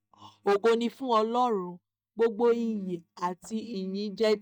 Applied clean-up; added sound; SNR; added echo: neural mask model DeepFilterNet 3.